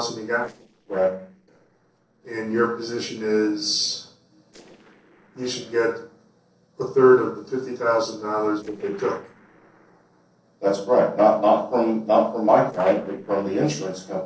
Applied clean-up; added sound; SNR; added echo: neural separator model SepFormer DNS4.